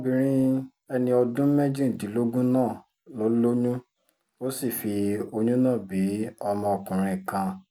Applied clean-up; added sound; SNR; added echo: none; none; none; none.